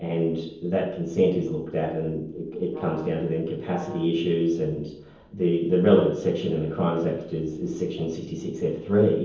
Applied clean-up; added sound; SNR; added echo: neural separator model SepFormer DNS4.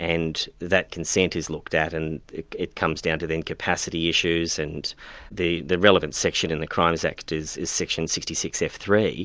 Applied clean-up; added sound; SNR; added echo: none; none; none; none.